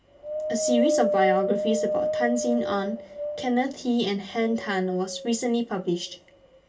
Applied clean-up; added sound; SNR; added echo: none; Wind; 3 dB; reverberation time 0.2 s.